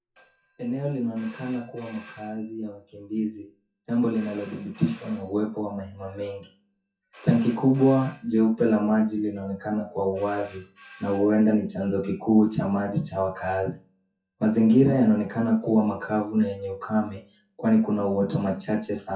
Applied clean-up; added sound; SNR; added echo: classical method WPE with log-MMSE.